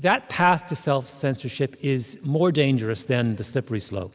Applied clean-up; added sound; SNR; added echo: none; none; none; none.